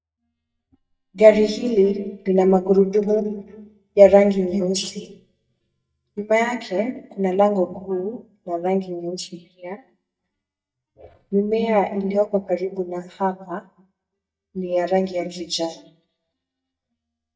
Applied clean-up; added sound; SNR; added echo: neural mask model DeepFilterNet 3.